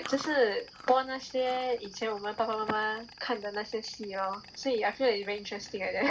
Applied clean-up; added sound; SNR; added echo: none; Chewing, mastication + Insect; 16 dB; none.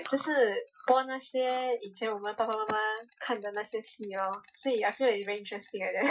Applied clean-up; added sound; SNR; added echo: classical method Wiener filter.